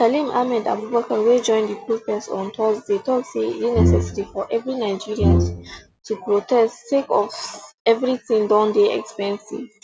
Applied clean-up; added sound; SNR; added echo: none; Brass instrument; -1 dB; none.